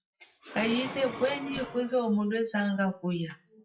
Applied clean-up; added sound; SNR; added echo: classical method WPE with log-MMSE.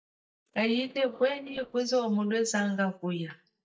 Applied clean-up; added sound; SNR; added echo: neural mask model DeepFilterNet 3.